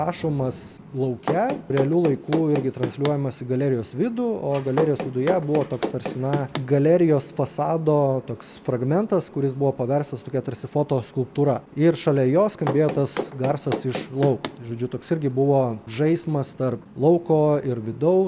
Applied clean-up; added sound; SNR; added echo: none; Run; 8 dB; none.